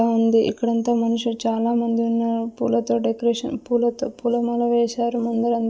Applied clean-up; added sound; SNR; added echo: none; none; none; none.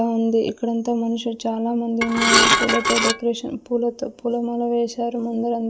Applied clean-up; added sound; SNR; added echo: none; Dishes, pots, and pans / Glass; -4 dB; none.